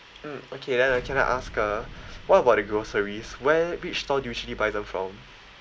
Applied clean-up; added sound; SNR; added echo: none; Explosion; 19 dB; none.